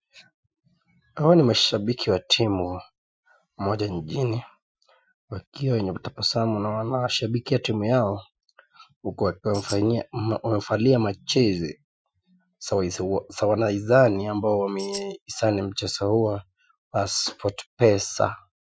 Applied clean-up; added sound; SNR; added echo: classical method Wiener filter.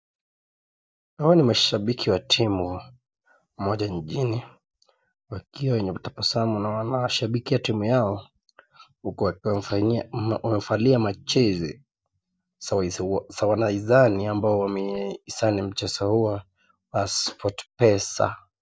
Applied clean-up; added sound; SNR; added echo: neural mask model DeepFilterNet 3.